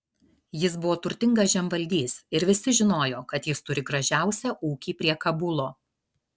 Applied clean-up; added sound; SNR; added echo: none; none; none; none.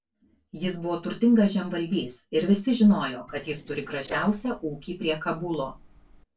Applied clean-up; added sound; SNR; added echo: neural separator model SepFormer DNS4.